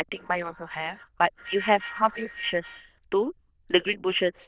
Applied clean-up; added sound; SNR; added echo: neural diffusion model UNIVERSE++.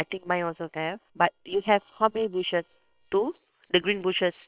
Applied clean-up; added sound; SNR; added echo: neural separator model SepFormer WHAM!.